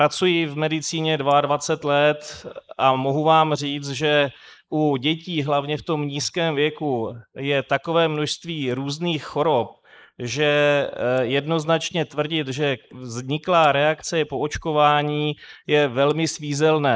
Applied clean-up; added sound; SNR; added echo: neural mask model Resemble Enhance denoiser.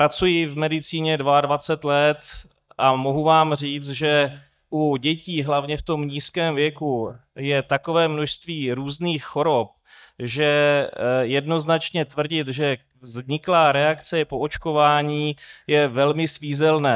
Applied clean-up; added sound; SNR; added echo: neural mask model DeepFilterNet 3.